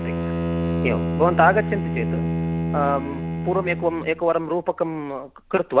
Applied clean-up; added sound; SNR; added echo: none; Bowed string instrument; 3 dB; none.